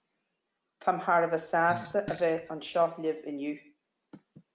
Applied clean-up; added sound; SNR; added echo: none; Fart; 15 dB; none.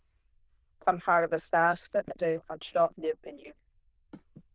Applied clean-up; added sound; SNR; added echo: neural diffusion model UNIVERSE++.